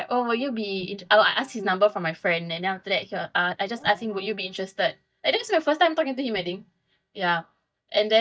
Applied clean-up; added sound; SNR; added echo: neural mask model DeepFilterNet 3.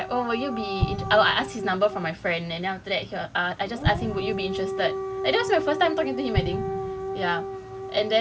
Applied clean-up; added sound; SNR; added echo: none; Explosion + Siren / Dog; 4 dB; none.